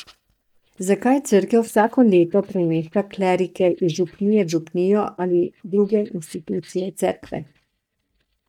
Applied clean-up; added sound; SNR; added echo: neural mask model DeepFilterNet 3.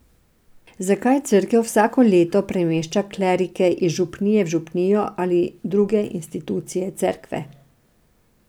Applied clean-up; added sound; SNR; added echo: none; none; none; none.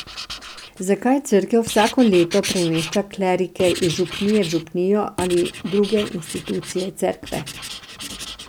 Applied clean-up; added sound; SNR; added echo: none; Writing; 12 dB; none.